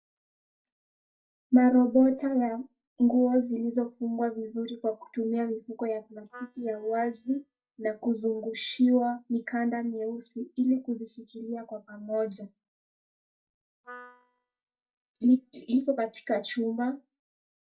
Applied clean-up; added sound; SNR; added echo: neural mask model DeepFilterNet 3.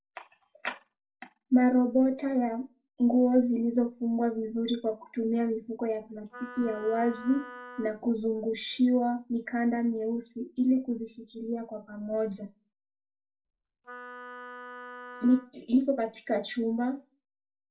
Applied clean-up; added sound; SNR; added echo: none; Wind instrument, woodwind instrument; 16 dB; reverberation time 0.2 s.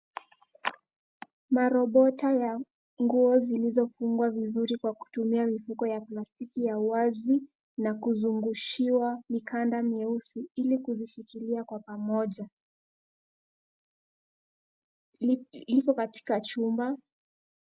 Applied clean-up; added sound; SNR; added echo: none; none; none; none.